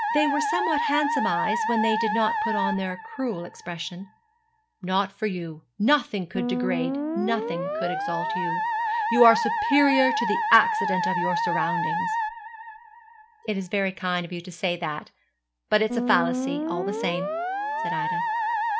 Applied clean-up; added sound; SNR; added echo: none; Musical instrument; 1 dB; none.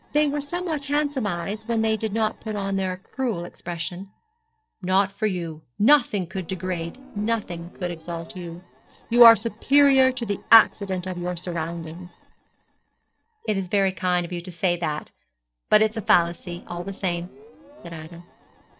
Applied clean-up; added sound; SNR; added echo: neural separator model SepFormer DNS4.